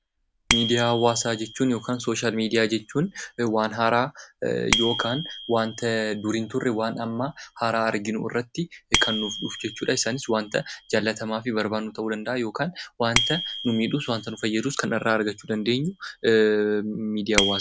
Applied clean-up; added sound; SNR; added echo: none; Bicycle bell; 8 dB; none.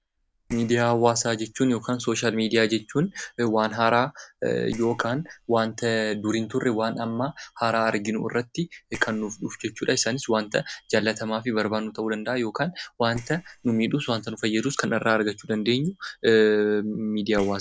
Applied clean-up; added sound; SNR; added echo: neural separator model SepFormer DNS4.